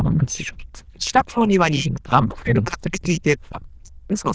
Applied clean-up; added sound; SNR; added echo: neural diffusion model UNIVERSE++.